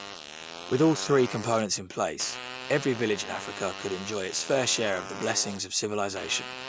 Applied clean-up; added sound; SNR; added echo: none; Fart; 11 dB; none.